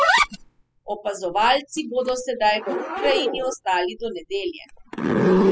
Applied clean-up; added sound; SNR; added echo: classical method spectral subtraction.